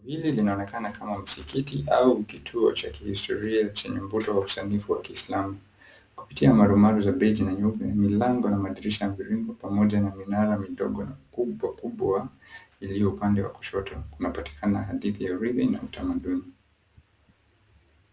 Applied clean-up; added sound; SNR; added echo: none; none; none; none.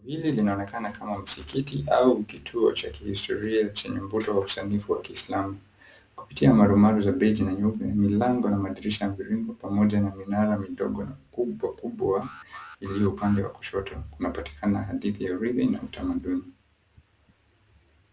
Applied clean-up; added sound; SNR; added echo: none; Alarm; 19 dB; none.